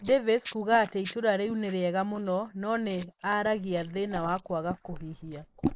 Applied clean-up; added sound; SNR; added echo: neural mask model Resemble Enhance denoiser.